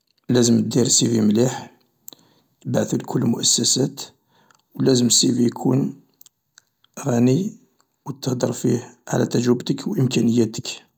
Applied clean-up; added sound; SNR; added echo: none; none; none; none.